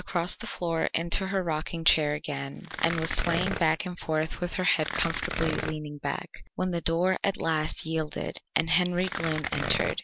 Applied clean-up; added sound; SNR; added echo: none; Tearing; 5 dB; none.